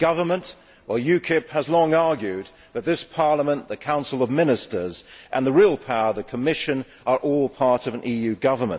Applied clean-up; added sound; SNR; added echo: none; none; none; none.